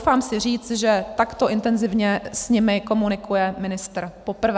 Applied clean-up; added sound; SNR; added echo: none; none; none; none.